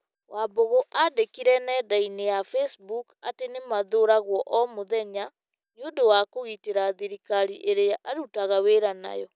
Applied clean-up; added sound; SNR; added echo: none; none; none; none.